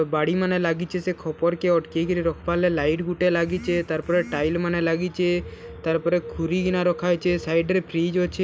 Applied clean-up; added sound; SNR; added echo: none; none; none; none.